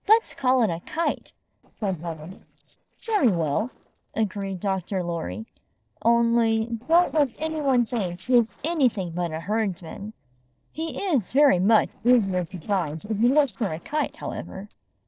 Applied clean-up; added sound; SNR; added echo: neural separator model SepFormer DNS4.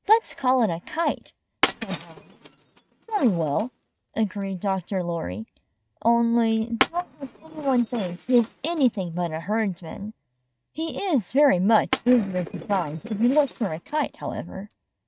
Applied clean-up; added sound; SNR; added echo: neural mask model RNNoise.